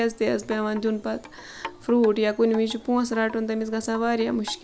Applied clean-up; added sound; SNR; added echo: none; Wind chime; 19 dB; none.